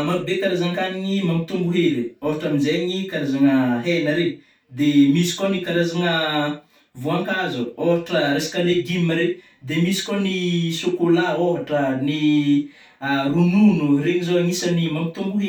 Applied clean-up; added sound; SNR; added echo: none; none; none; reverberation time 0.3 s.